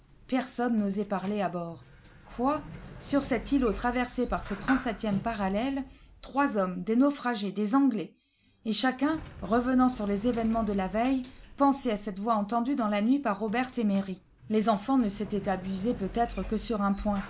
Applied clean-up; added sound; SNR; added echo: none; Sliding door; 16 dB; none.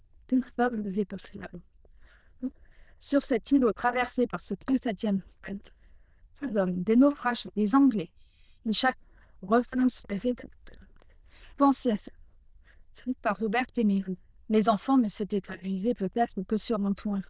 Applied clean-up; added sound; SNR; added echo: neural diffusion model UNIVERSE++.